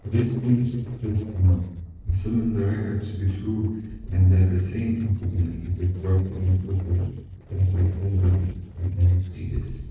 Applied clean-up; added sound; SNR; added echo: neural separator model SepFormer DNS4.